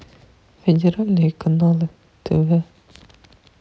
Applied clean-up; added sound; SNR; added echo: none; none; none; none.